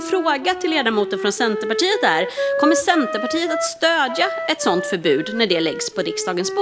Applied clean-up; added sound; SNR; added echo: none; Wind instrument, woodwind instrument; 6 dB; none.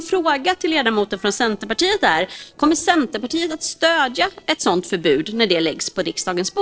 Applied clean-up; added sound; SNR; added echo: neural separator model SepFormer DNS4.